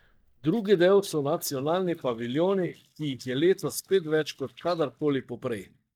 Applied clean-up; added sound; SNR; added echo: neural mask model DeepFilterNet 3.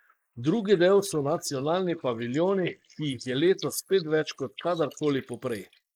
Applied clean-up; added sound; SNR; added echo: neural mask model Resemble Enhance denoiser.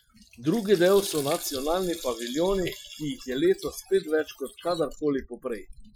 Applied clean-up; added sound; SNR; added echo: classical method Wiener filter.